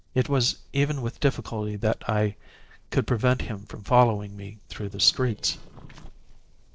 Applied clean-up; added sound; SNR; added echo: neural separator model SepFormer DNS4.